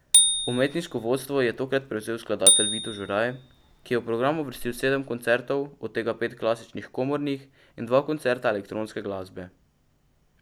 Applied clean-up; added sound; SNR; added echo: none; Bicycle bell; -2 dB; none.